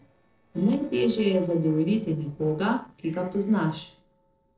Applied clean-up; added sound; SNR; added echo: neural separator model SepFormer DNS4.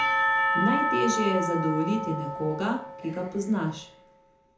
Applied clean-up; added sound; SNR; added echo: none; Church bell / Percussion; 0 dB; reverberation time 0.5 s.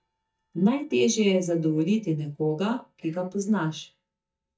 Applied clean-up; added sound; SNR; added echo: neural mask model DeepFilterNet 3.